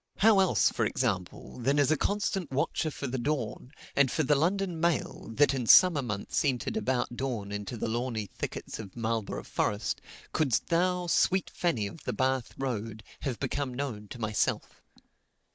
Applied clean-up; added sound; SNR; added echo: neural mask model Resemble Enhance denoiser.